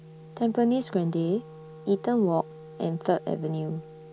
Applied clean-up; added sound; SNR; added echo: none; Wind instrument, woodwind instrument; 17 dB; none.